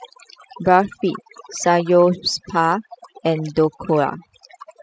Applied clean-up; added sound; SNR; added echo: classical method spectral subtraction.